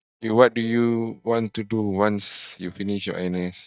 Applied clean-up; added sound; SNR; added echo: neural mask model DeepFilterNet 3.